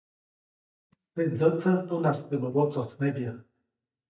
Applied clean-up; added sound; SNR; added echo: neural mask model DeepFilterNet 3.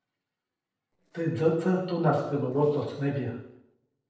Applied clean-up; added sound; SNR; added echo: neural separator model SepFormer DNS4.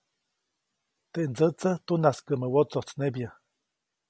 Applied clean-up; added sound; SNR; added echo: none; none; none; none.